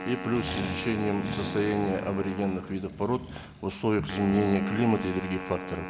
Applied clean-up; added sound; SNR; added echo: none; Wind instrument, woodwind instrument + Accelerating, revving, vroom; 8 dB; none.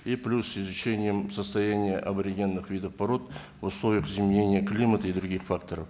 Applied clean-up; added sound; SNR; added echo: none; none; none; none.